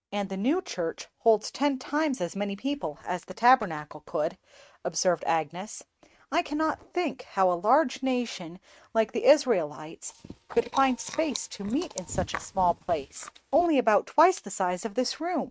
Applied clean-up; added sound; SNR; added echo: neural mask model RNNoise.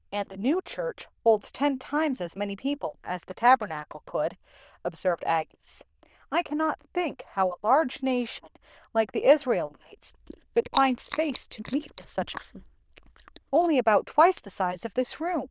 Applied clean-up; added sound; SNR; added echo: neural diffusion model UNIVERSE++.